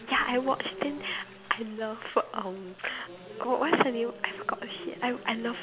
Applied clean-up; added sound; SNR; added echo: none; Applause; 14 dB; none.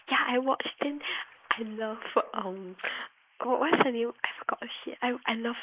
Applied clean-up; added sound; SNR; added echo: neural mask model Resemble Enhance denoiser.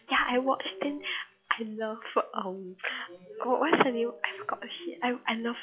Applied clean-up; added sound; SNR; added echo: classical method log-MMSE.